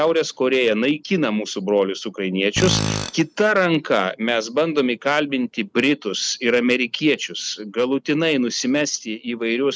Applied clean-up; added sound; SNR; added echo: none; Tools; 5 dB; none.